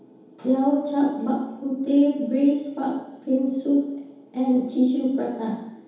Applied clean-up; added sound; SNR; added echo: none; none; none; reverberation time 2.2 s.